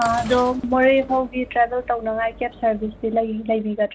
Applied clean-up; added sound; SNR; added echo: none; Sliding door / Train; 17 dB; none.